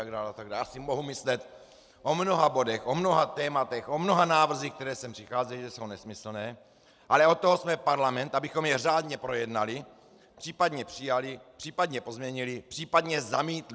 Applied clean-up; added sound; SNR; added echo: none; none; none; none.